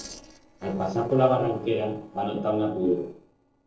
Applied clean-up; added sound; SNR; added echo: neural separator model SepFormer DNS4.